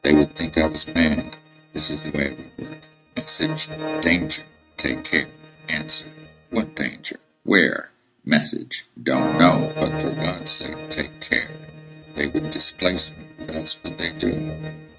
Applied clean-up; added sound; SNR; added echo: neural mask model RNNoise.